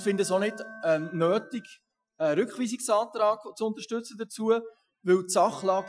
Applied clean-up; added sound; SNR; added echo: classical method Wiener filter.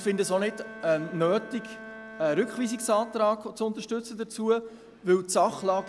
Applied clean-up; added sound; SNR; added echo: none; Bowed string instrument; 18 dB; none.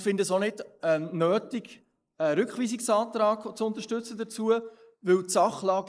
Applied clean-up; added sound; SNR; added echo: neural mask model Resemble Enhance denoiser.